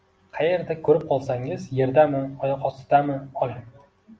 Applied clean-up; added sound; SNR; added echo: none; none; none; none.